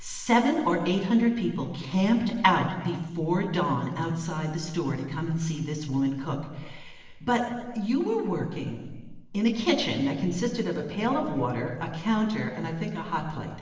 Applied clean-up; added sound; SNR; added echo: none; none; none; reverberation time 1.3 s.